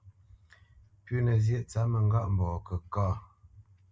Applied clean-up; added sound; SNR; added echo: none; none; none; none.